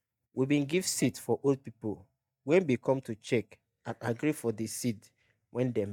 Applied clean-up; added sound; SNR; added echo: neural mask model DeepFilterNet 3.